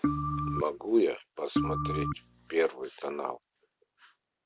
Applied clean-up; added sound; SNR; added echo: none; Organ; -1 dB; none.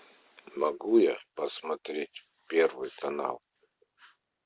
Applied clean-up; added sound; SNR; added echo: none; none; none; none.